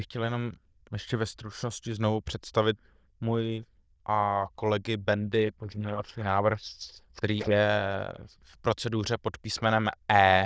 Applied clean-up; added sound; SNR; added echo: neural diffusion model UNIVERSE++.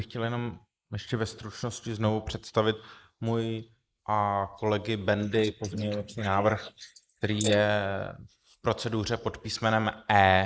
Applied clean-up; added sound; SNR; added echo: neural mask model Resemble Enhance denoiser.